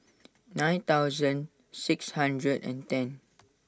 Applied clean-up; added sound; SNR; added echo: none; none; none; none.